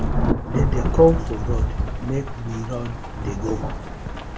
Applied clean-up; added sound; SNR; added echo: none; Rain / Thunderstorm; -1 dB; none.